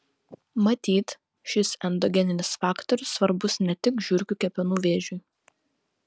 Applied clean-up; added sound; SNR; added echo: none; none; none; none.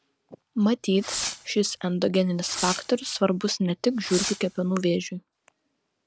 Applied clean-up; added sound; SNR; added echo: none; Fireworks; 10 dB; none.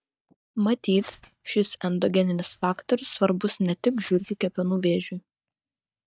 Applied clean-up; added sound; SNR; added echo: neural mask model DeepFilterNet 3.